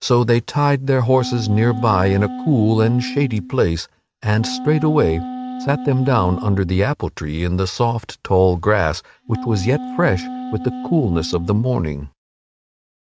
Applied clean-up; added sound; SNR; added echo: neural mask model RNNoise.